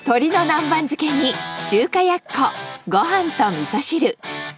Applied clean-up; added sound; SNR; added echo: none; none; none; none.